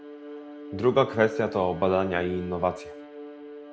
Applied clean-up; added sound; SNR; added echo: none; Bowed string instrument; 12 dB; none.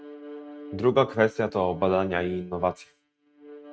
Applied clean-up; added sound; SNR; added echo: neural mask model RNNoise.